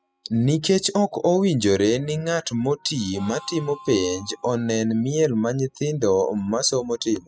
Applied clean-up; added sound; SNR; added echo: classical method spectral subtraction.